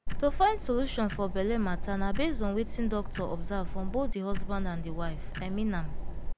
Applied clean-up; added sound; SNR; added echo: none; Tick-tock; -1 dB; none.